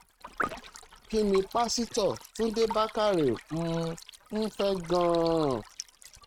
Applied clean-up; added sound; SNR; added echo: neural mask model RNNoise.